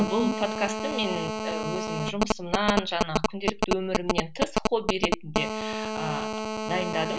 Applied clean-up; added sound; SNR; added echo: none; Telephone; -1 dB; none.